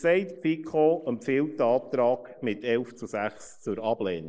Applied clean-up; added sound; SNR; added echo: neural mask model Resemble Enhance denoiser.